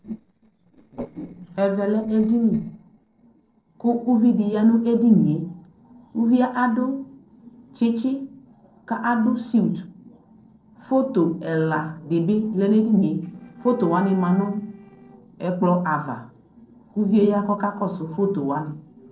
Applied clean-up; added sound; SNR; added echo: neural separator model SepFormer DNS4.